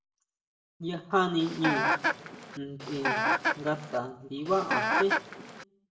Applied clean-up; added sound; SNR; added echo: none; Chicken, rooster; -2 dB; reverberation time 0.6 s.